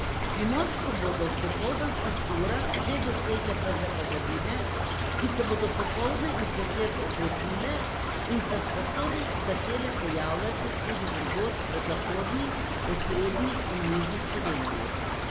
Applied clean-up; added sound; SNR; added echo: none; Stream / Trickle, dribble; -3 dB; none.